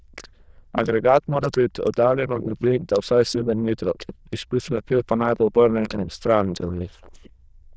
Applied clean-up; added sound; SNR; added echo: neural diffusion model UNIVERSE++.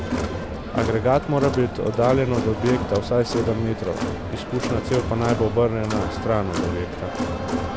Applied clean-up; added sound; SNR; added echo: none; Crowd; 4 dB; none.